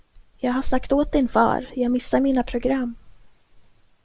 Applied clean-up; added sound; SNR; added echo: none; none; none; none.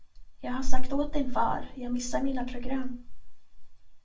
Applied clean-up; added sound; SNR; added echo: none; none; none; reverberation time 0.3 s.